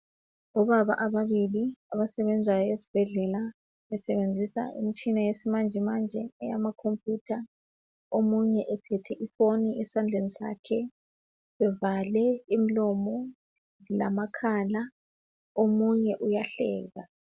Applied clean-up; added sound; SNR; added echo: none; none; none; none.